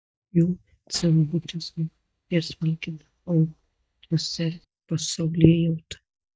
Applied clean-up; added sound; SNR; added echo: neural mask model DeepFilterNet 3.